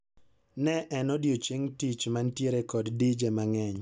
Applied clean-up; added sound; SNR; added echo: none; none; none; none.